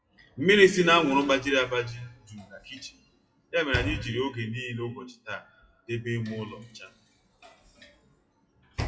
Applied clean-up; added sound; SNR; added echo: classical method WPE with log-MMSE.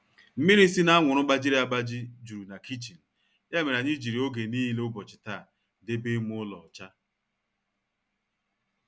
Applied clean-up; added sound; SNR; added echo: none; none; none; none.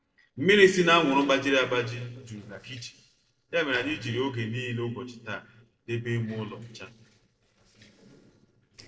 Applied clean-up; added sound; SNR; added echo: neural separator model SepFormer DNS4.